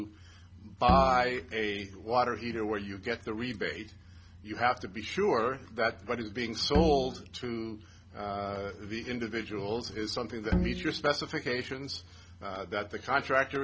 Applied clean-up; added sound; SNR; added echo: none; Bowed string instrument; 1 dB; none.